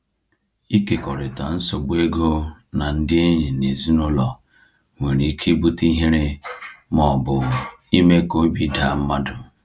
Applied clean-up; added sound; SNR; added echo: none; none; none; none.